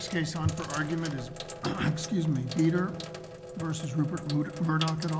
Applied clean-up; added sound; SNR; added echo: none; Sink (filling or washing); 11 dB; none.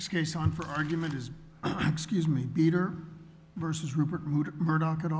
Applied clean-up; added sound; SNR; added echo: none; none; none; none.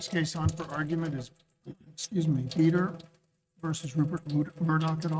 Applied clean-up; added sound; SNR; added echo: neural mask model RNNoise.